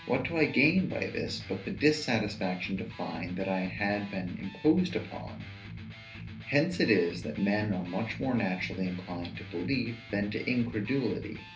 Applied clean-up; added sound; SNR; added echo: none; Electric guitar; 12 dB; reverberation time 0.3 s.